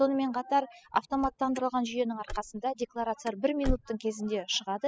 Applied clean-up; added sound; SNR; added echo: classical method spectral subtraction.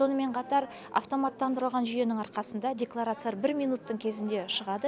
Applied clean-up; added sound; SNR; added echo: none; none; none; none.